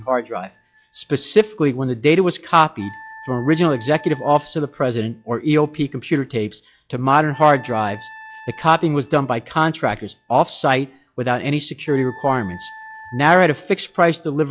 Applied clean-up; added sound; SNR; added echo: classical method log-MMSE.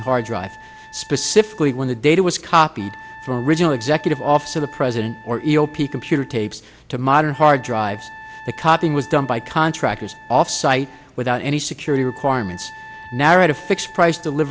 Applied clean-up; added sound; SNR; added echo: none; Wind instrument, woodwind instrument; 20 dB; none.